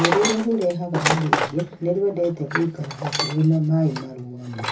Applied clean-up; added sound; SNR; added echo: none; Tools; 4 dB; reverberation time 0.4 s.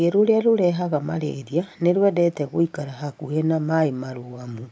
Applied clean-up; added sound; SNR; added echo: none; none; none; none.